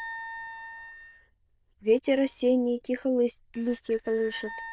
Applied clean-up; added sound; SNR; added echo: neural diffusion model UNIVERSE++.